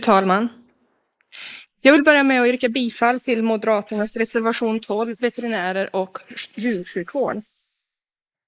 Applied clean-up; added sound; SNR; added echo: neural mask model Resemble Enhance denoiser.